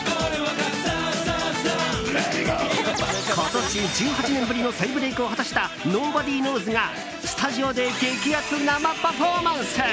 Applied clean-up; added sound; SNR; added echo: none; none; none; none.